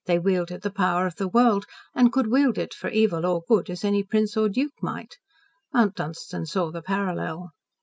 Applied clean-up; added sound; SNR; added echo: none; none; none; none.